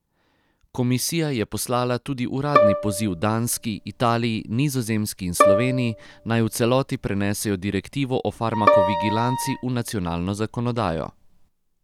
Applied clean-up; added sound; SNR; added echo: none; Bowed string instrument + Wind instrument, woodwind instrument; 1 dB; none.